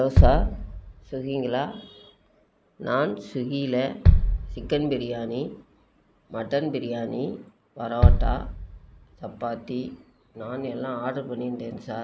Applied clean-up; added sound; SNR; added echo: none; Bass drum; -3 dB; none.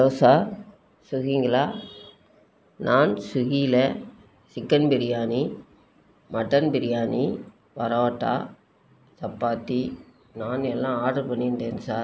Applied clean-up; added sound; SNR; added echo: none; none; none; none.